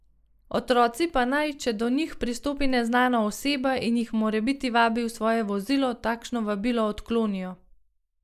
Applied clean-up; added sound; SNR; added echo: neural mask model Resemble Enhance denoiser.